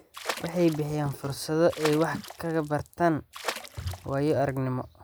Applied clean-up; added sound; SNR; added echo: none; Water / Splash, splatter; 12 dB; none.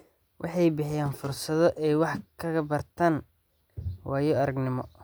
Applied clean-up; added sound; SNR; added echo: none; none; none; none.